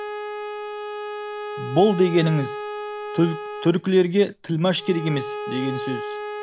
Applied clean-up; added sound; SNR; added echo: none; Bowed string instrument; 8 dB; none.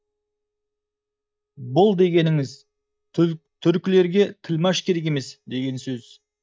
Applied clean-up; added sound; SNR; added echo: neural mask model DeepFilterNet 3.